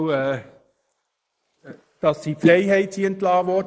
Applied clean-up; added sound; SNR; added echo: neural mask model Resemble Enhance denoiser.